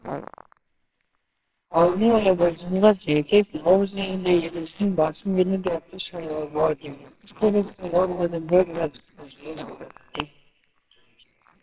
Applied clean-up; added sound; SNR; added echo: neural separator model SepFormer WHAMR!.